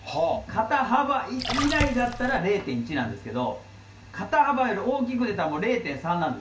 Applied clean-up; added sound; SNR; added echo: none; Splash, splatter; 4 dB; reverberation time 0.1 s.